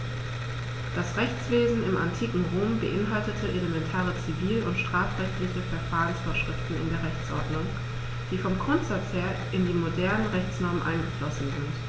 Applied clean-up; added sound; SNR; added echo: none; none; none; none.